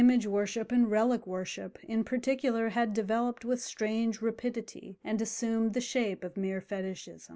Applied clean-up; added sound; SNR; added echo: none; none; none; none.